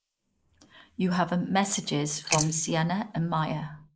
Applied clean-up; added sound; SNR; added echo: neural mask model Resemble Enhance denoiser.